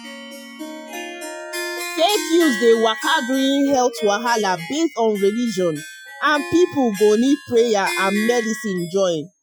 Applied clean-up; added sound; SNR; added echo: classical method Wiener filter.